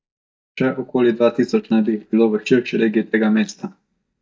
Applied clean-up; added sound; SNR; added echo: neural mask model DeepFilterNet 3.